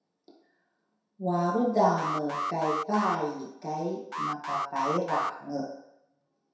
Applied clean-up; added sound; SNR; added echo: none; Alarm; 4 dB; reverberation time 0.7 s.